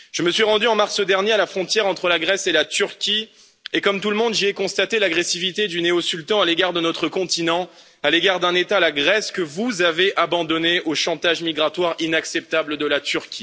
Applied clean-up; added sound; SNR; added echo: none; none; none; none.